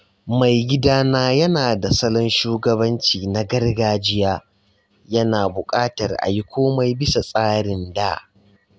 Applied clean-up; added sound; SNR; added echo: none; none; none; none.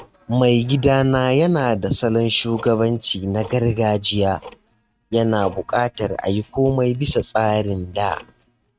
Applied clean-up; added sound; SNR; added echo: neural mask model RNNoise.